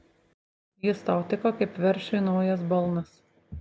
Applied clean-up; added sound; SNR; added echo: none; none; none; none.